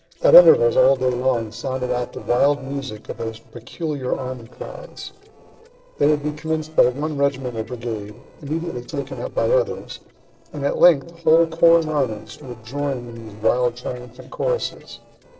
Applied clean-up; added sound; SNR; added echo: neural separator model SepFormer DNS4.